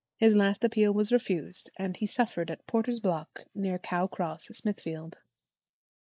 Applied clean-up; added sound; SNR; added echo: neural mask model Resemble Enhance denoiser.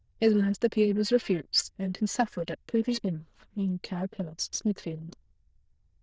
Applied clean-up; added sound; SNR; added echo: neural diffusion model UNIVERSE++.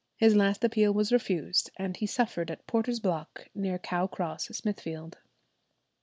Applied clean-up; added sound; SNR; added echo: none; none; none; none.